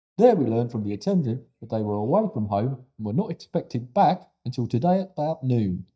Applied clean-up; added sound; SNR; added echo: neural mask model DeepFilterNet 3.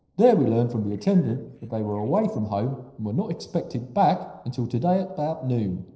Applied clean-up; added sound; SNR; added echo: neural separator model SepFormer DNS4.